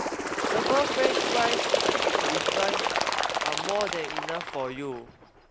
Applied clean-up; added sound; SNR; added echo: none; Bird; -4 dB; none.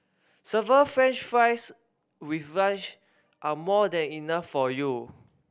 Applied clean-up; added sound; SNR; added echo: none; none; none; none.